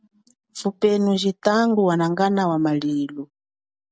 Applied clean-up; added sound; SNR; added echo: none; none; none; none.